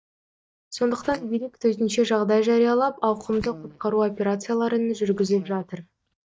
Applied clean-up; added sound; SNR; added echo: neural mask model DeepFilterNet 3.